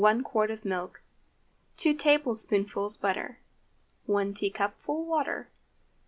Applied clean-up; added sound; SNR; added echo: none; none; none; none.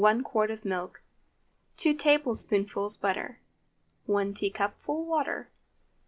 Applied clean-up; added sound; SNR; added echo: neural separator model SepFormer DNS4.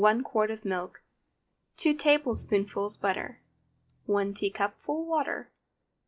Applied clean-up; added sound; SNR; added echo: neural mask model DeepFilterNet 3.